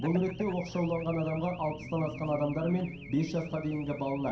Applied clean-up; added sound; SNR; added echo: none; Race car, auto racing / Alarm; 12 dB; reverberation time 0.5 s.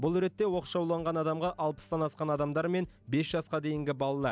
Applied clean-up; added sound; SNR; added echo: none; none; none; none.